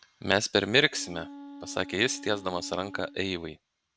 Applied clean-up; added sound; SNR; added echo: none; Wind instrument, woodwind instrument; 16 dB; none.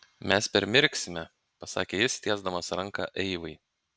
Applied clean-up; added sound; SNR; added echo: none; none; none; none.